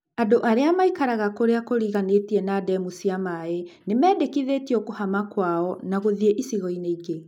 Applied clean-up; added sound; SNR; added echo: none; none; none; none.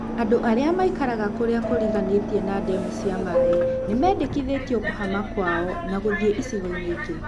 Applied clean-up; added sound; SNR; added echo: none; Subway, metro, underground; 3 dB; none.